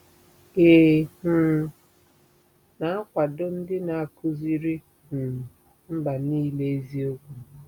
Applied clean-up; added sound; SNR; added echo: none; none; none; none.